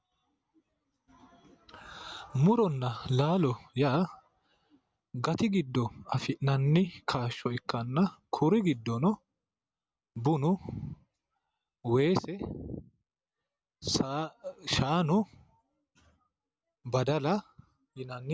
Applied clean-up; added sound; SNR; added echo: none; none; none; none.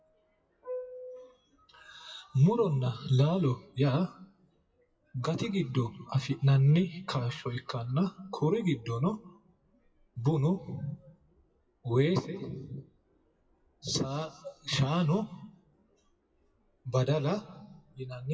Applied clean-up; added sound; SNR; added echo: classical method WPE with log-MMSE.